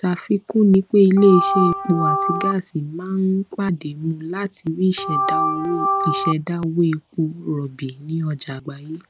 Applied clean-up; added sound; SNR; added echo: none; Organ; 1 dB; none.